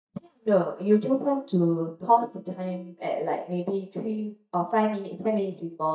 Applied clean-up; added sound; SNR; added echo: neural mask model DeepFilterNet 3.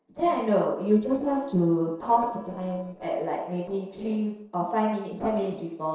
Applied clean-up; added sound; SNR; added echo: neural separator model SepFormer DNS4.